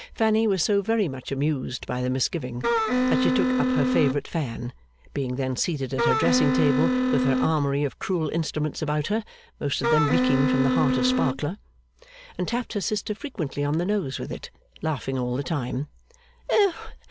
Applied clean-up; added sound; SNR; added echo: none; Wind instrument, woodwind instrument; -3 dB; none.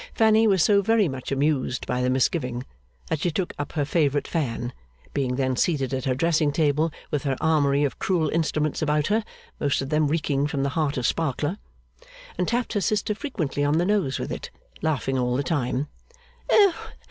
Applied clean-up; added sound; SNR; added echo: none; none; none; none.